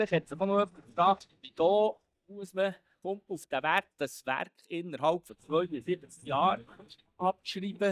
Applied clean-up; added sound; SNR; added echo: neural mask model DeepFilterNet 3.